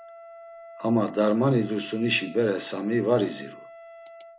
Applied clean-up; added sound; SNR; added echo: none; Wind instrument, woodwind instrument; 19 dB; none.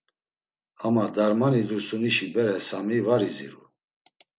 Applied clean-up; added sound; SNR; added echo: none; none; none; none.